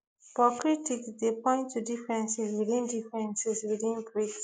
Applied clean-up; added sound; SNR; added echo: neural mask model Resemble Enhance denoiser.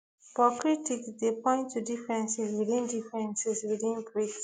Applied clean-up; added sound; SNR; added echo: none; none; none; none.